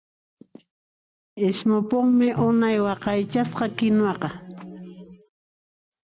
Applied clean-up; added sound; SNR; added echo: none; Microwave oven; 12 dB; none.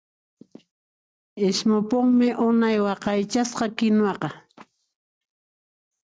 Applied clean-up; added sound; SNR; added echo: none; none; none; none.